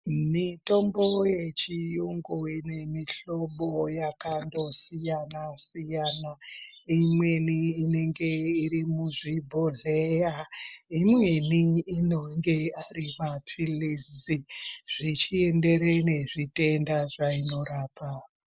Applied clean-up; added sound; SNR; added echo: none; none; none; none.